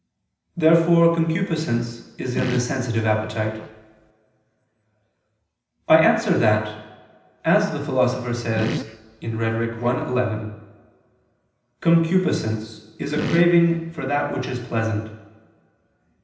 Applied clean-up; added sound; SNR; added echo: none; Fart; 10 dB; reverberation time 0.9 s.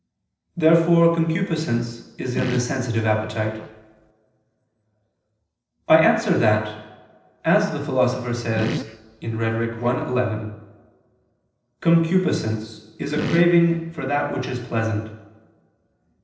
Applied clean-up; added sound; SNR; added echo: neural separator model SepFormer DNS4.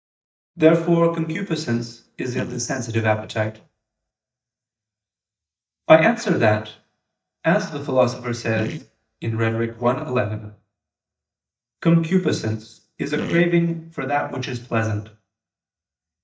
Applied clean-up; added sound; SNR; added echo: neural mask model DeepFilterNet 3.